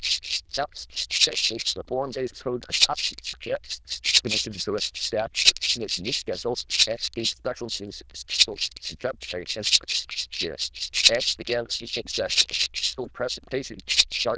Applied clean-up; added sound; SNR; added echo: neural diffusion model UNIVERSE++.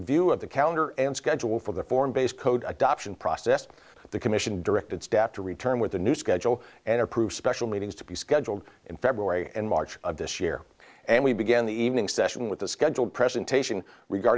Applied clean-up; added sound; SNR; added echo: none; none; none; none.